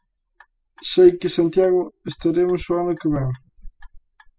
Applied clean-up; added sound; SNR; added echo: classical method spectral subtraction.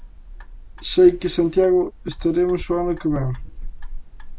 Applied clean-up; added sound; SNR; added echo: none; Clock; 12 dB; none.